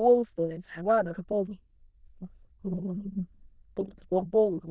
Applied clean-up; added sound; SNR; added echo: neural diffusion model UNIVERSE++.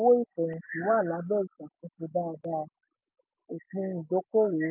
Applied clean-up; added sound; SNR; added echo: none; none; none; none.